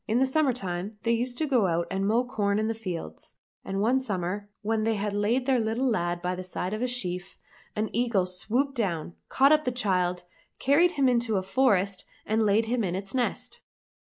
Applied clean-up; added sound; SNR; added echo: none; none; none; none.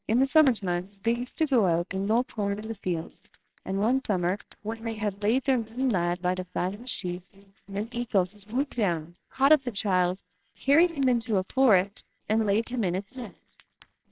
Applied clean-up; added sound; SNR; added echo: neural separator model SepFormer WHAMR!.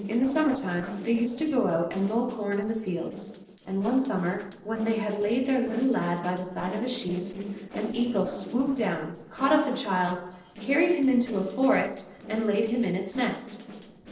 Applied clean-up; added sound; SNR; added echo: neural separator model SepFormer DNS4.